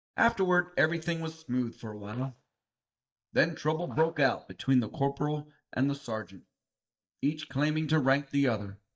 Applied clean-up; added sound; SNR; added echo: neural mask model DeepFilterNet 3.